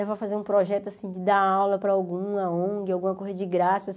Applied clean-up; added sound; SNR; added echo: none; none; none; none.